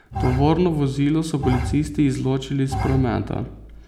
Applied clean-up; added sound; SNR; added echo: none; Bowed string instrument; 7 dB; none.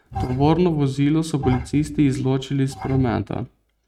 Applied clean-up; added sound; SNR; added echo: neural mask model RNNoise.